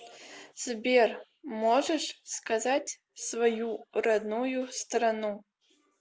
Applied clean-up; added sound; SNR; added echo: none; none; none; none.